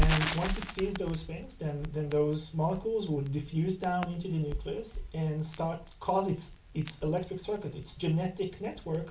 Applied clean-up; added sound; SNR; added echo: none; Crackle; 5 dB; reverberation time 0.3 s.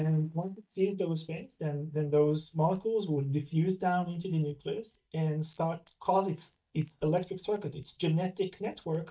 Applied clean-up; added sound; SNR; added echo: neural mask model DeepFilterNet 3.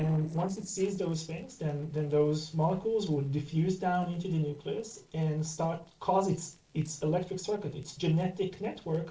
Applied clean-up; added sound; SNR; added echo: neural separator model SepFormer DNS4.